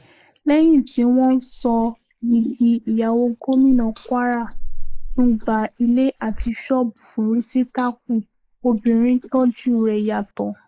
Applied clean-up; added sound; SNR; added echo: neural mask model Resemble Enhance denoiser.